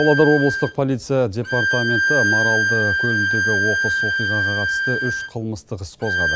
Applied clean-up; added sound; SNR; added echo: none; Bowed string instrument; -1 dB; none.